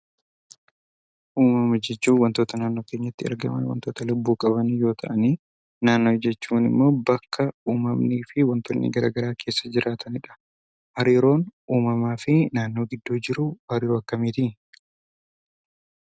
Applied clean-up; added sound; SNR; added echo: none; none; none; none.